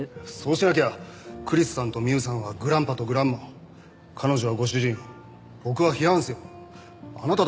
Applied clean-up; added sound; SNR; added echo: none; none; none; none.